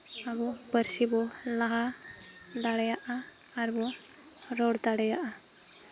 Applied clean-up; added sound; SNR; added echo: none; none; none; none.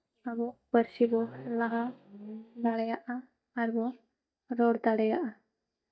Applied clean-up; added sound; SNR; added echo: neural mask model DeepFilterNet 3.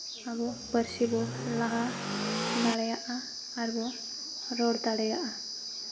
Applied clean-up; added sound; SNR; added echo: none; Accelerating, revving, vroom / Car; 3 dB; reverberation time 2.3 s.